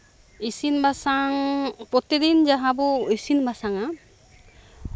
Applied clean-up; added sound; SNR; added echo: none; none; none; none.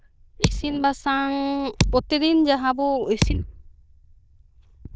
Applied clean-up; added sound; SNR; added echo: neural diffusion model UNIVERSE++.